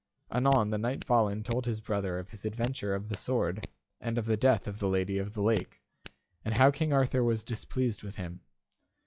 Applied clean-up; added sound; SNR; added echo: classical method log-MMSE.